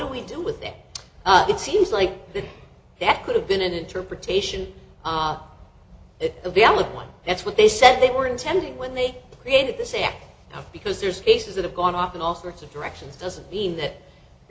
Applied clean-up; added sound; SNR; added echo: none; none; none; none.